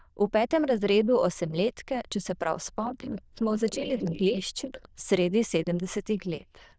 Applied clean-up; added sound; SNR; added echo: neural diffusion model UNIVERSE++.